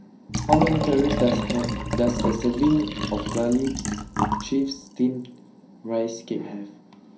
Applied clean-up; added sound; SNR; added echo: none; Liquid; 3 dB; reverberation time 0.3 s.